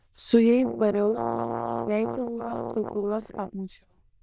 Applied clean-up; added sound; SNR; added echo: neural diffusion model UNIVERSE++.